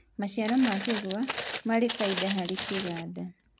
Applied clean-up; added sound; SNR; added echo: none; Walk, footsteps; 6 dB; none.